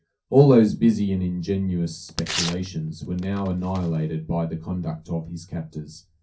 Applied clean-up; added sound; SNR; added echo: none; Tearing; 11 dB; reverberation time 0.3 s.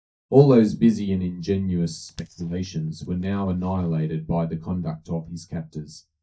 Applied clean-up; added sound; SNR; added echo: neural mask model DeepFilterNet 3.